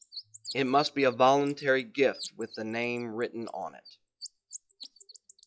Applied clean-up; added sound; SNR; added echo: classical method log-MMSE.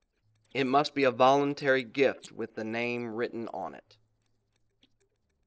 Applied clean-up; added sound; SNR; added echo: neural separator model SepFormer DNS4.